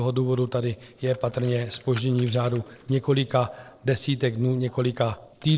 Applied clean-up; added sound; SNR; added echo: neural separator model SepFormer DNS4.